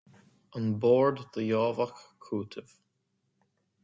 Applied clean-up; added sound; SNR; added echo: none; none; none; none.